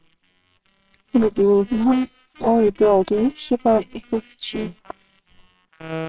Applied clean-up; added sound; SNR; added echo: neural separator model SepFormer WHAMR!.